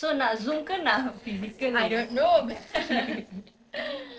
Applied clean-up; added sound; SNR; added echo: neural separator model SepFormer DNS4.